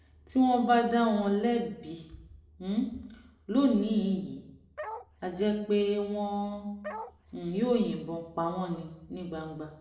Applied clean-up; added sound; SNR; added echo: none; Bark; 11 dB; reverberation time 0.7 s.